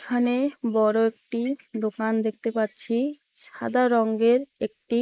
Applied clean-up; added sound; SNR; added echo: neural mask model Resemble Enhance denoiser.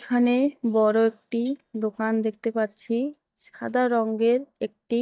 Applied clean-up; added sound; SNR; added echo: neural mask model DeepFilterNet 3.